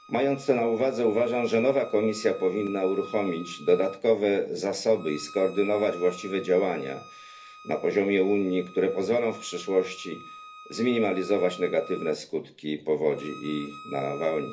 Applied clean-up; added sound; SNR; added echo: none; Bowed string instrument; 19 dB; reverberation time 0.3 s.